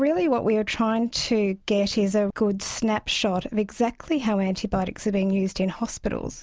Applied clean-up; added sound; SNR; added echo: none; none; none; none.